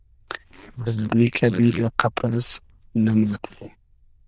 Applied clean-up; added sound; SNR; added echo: neural diffusion model UNIVERSE++.